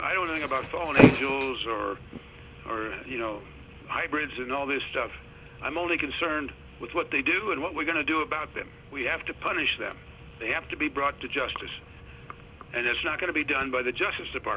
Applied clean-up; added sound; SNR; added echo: none; Thump, thud; -5 dB; none.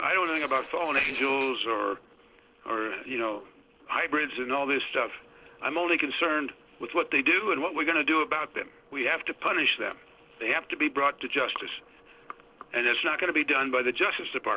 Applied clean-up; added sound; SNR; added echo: neural separator model SepFormer DNS4.